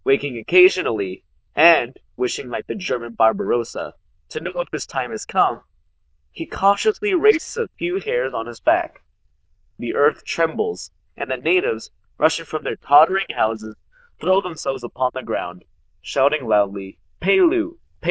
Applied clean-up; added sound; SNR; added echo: neural diffusion model UNIVERSE++.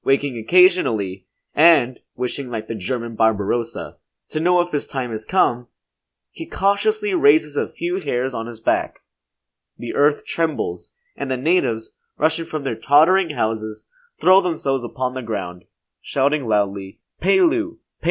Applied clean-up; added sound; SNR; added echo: none; none; none; none.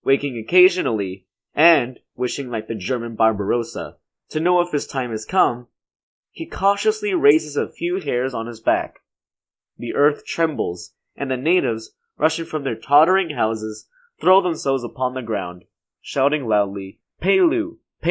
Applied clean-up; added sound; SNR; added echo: neural mask model Resemble Enhance denoiser.